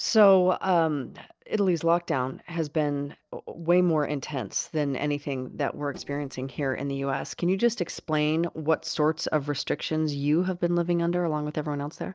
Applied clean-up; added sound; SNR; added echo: neural separator model SepFormer DNS4.